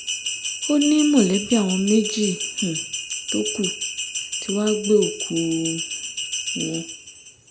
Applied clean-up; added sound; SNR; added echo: none; Bell; 1 dB; none.